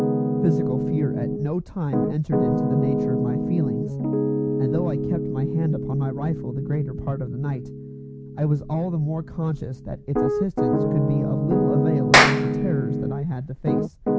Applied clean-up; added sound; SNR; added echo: none; Clapping + Piano; -3 dB; none.